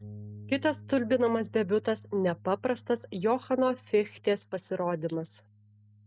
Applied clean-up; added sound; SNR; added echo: none; Bass guitar; 20 dB; none.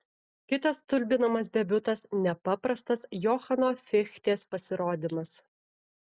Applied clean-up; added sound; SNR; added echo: none; none; none; none.